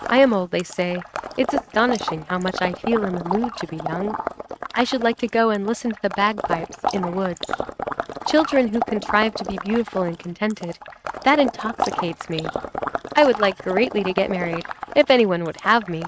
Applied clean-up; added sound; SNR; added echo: neural mask model RNNoise.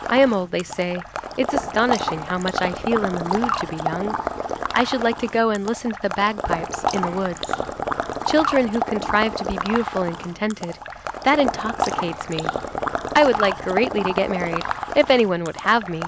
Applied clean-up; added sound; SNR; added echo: none; Water / Liquid; 4 dB; none.